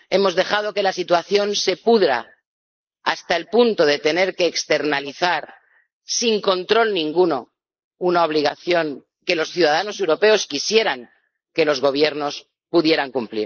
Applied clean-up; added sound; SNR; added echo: neural mask model Resemble Enhance denoiser.